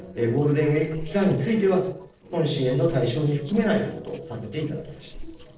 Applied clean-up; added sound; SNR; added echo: neural separator model SepFormer DNS4.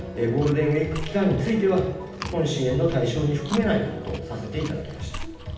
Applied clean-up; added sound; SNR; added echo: none; Chewing, mastication; 15 dB; reverberation time 0.8 s.